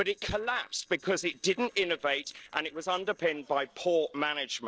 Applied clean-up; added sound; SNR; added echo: neural separator model SepFormer DNS4.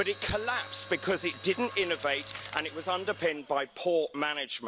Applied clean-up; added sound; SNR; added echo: none; Mechanisms; 13 dB; none.